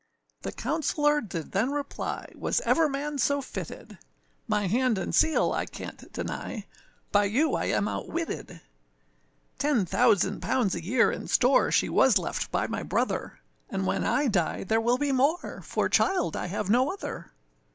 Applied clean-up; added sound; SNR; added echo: none; none; none; none.